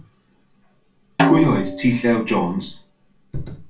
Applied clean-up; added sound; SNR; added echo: none; Snare drum; 3 dB; reverberation time 0.3 s.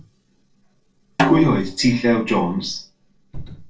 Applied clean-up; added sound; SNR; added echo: neural separator model SepFormer DNS4.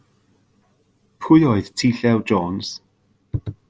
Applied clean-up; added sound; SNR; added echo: none; none; none; none.